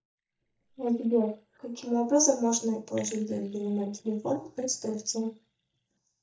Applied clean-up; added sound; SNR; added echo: neural mask model DeepFilterNet 3.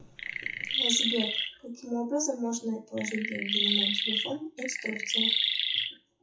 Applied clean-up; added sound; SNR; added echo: classical method WPE with log-MMSE.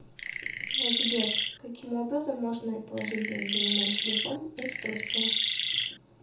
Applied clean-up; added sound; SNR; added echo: none; Chirp, tweet; -5 dB; reverberation time 0.6 s.